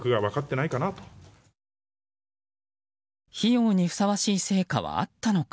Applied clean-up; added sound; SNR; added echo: none; none; none; none.